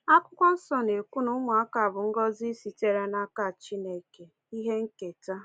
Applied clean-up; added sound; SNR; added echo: none; none; none; none.